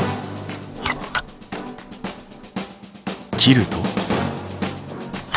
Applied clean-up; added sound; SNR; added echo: none; none; none; none.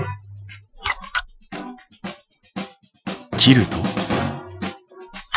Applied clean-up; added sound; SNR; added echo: classical method Wiener filter.